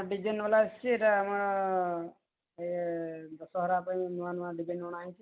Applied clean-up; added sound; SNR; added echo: none; none; none; none.